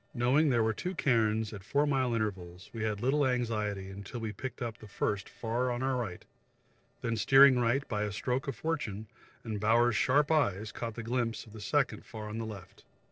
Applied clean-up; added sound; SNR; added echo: neural separator model SepFormer DNS4.